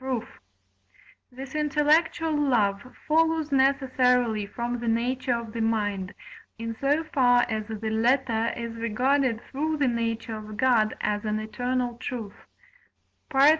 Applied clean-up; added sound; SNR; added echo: none; none; none; none.